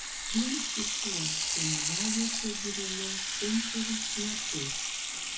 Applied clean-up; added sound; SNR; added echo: none; Sink (filling or washing) / Water tap, faucet; -4 dB; reverberation time 0.3 s.